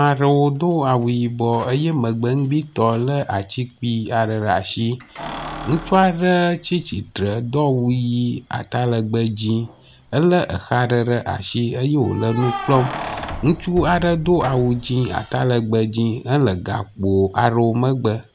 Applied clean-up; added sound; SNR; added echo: none; Keys jangling; 17 dB; none.